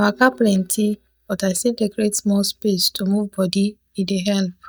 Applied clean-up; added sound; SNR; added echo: neural mask model DeepFilterNet 3.